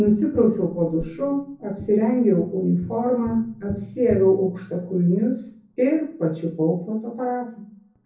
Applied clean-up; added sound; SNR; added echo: none; Tap; 19 dB; reverberation time 0.6 s.